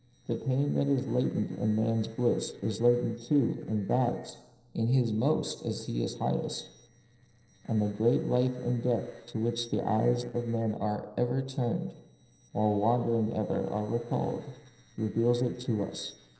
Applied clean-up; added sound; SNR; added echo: neural separator model SepFormer DNS4.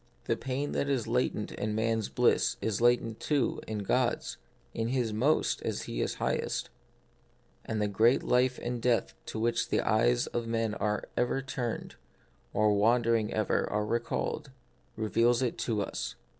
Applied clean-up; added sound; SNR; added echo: none; none; none; none.